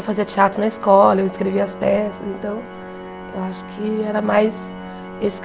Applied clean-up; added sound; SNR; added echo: none; Organ; 13 dB; none.